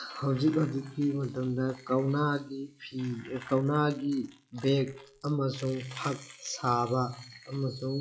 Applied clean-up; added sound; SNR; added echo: classical method log-MMSE.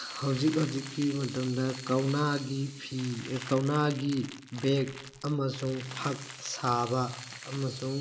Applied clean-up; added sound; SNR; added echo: none; Crackle + Sink (filling or washing) / Water tap, faucet; 14 dB; none.